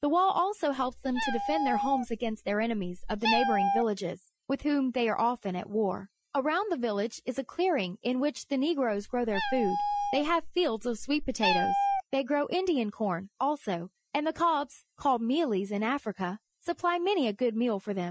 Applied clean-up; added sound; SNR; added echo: classical method Wiener filter.